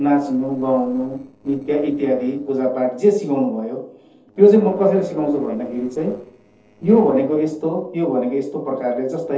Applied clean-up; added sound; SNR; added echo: neural separator model SepFormer DNS4.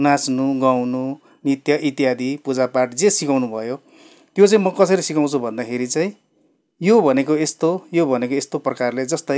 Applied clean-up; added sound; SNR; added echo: none; none; none; none.